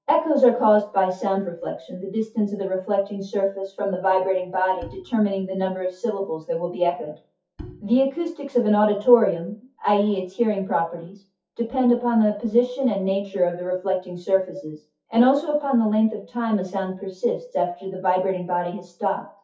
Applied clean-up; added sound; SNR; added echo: classical method WPE with log-MMSE.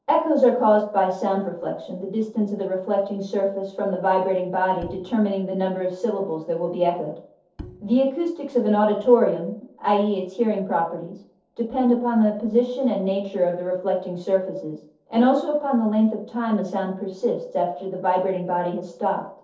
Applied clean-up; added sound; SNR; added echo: neural separator model SepFormer DNS4.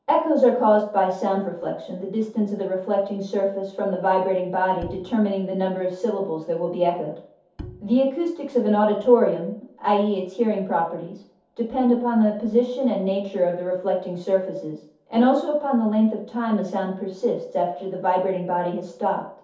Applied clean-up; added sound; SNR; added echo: none; Bowed string instrument; 19 dB; reverberation time 0.5 s.